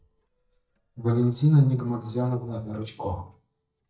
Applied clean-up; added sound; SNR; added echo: neural mask model DeepFilterNet 3.